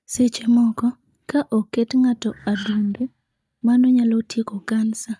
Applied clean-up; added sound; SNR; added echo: neural mask model DeepFilterNet 3.